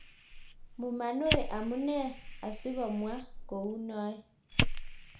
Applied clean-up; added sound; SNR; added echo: none; Fire; -1 dB; reverberation time 0.4 s.